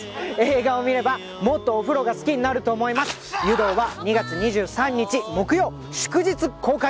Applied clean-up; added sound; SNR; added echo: none; none; none; none.